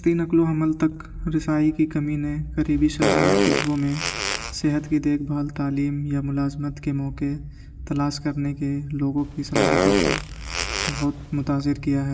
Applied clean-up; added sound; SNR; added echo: none; Fart; 0 dB; reverberation time 1.8 s.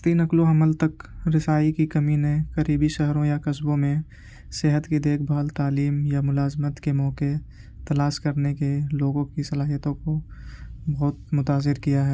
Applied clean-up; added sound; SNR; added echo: none; none; none; none.